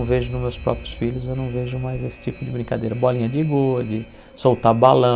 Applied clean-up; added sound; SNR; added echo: none; Alarm; 17 dB; none.